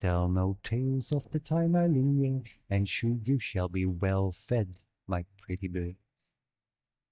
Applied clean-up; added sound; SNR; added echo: neural mask model DeepFilterNet 3.